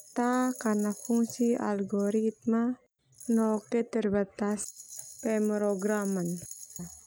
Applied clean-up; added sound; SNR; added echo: none; Rattle; 19 dB; none.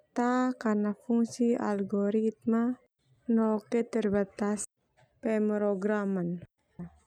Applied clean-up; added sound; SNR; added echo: none; none; none; none.